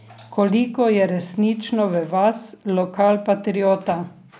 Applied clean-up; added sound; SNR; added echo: none; none; none; none.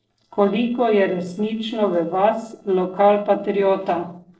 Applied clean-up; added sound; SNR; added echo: neural separator model SepFormer DNS4.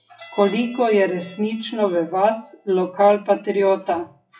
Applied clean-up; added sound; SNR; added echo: classical method WPE with log-MMSE.